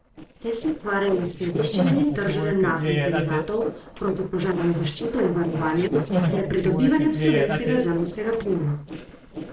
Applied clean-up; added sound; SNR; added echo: neural separator model SepFormer DNS4.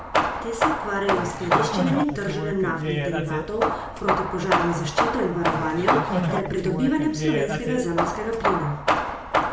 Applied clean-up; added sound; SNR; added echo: none; Hammer / Wood; -2 dB; reverberation time 0.4 s.